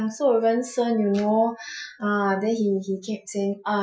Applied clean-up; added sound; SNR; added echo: classical method Wiener filter.